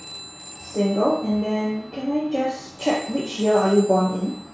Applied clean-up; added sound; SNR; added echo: none; Telephone; 19 dB; reverberation time 0.6 s.